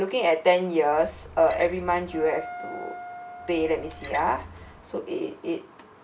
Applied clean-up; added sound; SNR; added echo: none; Splash, splatter + Wind instrument, woodwind instrument; 13 dB; none.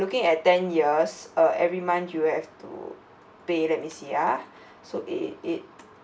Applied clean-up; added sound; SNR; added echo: none; none; none; none.